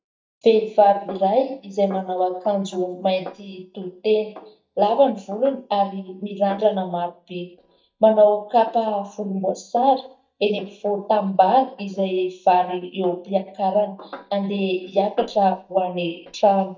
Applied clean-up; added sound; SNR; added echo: neural mask model DeepFilterNet 3.